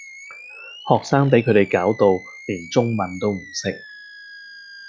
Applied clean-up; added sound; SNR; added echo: none; Animal; 19 dB; none.